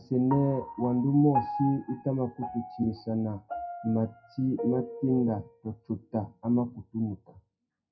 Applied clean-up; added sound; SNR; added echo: classical method WPE with log-MMSE.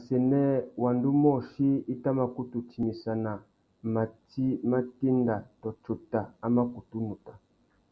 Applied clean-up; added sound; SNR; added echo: none; none; none; none.